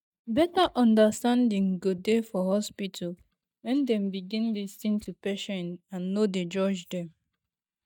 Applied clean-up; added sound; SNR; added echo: neural mask model DeepFilterNet 3.